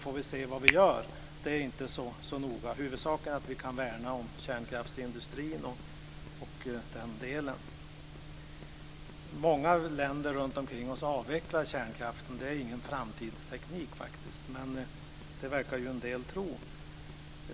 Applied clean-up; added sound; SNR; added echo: none; Finger snapping; 0 dB; none.